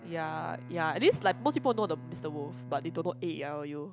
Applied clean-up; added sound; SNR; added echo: none; Bowed string instrument; 13 dB; none.